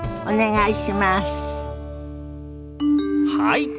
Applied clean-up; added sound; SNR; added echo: none; none; none; none.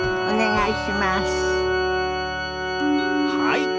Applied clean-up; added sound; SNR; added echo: none; Organ; -1 dB; none.